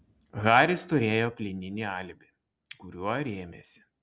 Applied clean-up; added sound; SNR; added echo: none; none; none; none.